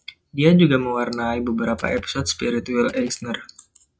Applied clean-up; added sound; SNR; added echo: neural mask model RNNoise.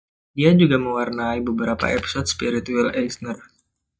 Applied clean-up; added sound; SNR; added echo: neural mask model DeepFilterNet 3.